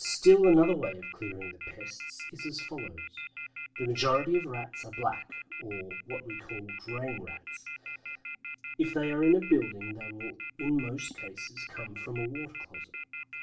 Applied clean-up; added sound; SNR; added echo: none; Telephone; 11 dB; reverberation time 0.3 s.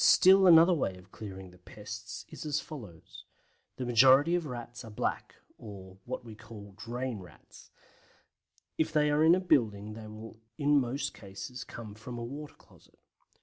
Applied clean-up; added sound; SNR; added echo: none; none; none; none.